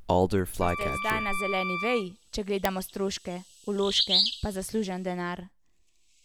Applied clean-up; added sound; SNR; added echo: none; Bird vocalization, bird call, bird song + Wind instrument, woodwind instrument; -1 dB; none.